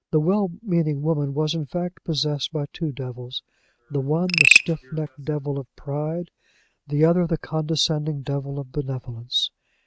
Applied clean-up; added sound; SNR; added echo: neural mask model RNNoise.